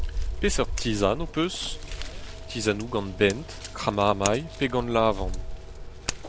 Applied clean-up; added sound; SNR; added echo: none; Scissors; 5 dB; none.